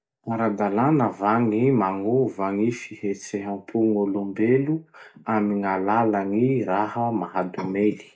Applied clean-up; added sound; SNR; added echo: none; none; none; reverberation time 0.3 s.